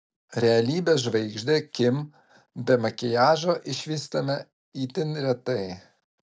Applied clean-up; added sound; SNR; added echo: none; none; none; none.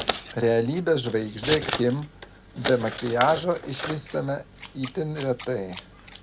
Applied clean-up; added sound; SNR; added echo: none; Scissors; 5 dB; none.